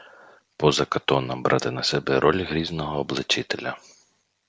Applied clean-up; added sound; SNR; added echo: none; none; none; none.